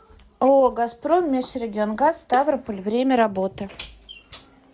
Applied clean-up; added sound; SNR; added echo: none; none; none; none.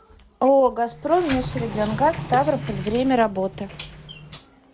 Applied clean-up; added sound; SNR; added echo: none; Sliding door; 10 dB; none.